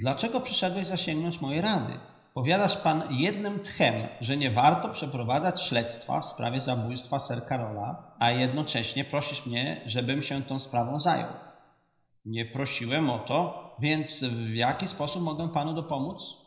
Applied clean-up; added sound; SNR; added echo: none; none; none; reverberation time 0.9 s.